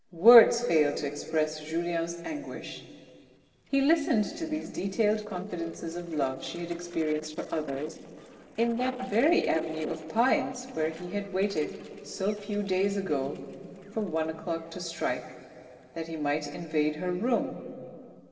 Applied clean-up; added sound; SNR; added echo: neural separator model SepFormer DNS4.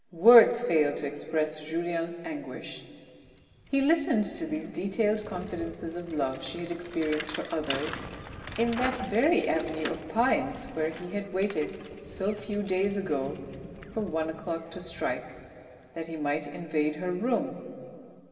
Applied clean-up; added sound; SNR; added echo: none; Bicycle; 15 dB; reverberation time 2.3 s.